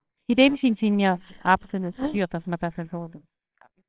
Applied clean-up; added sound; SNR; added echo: neural separator model SepFormer WHAMR!.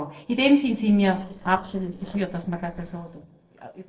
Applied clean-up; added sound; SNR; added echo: neural separator model SepFormer DNS4.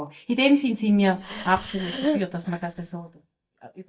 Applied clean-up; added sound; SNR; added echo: neural mask model DeepFilterNet 3.